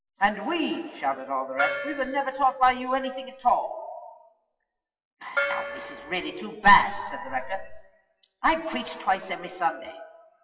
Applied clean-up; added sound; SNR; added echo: classical method WPE with log-MMSE.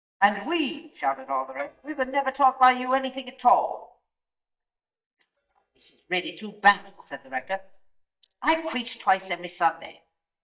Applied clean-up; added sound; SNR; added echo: neural mask model DeepFilterNet 3.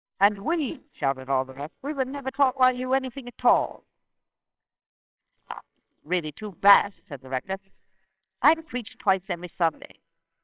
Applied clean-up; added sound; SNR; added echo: neural separator model SepFormer WHAMR!.